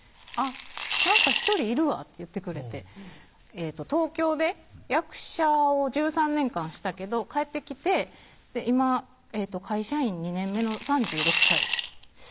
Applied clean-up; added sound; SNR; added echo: none; Coin (dropping) / Glass; 0 dB; none.